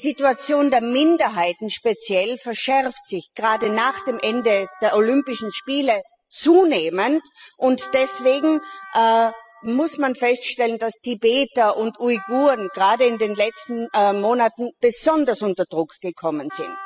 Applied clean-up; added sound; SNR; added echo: classical method spectral subtraction.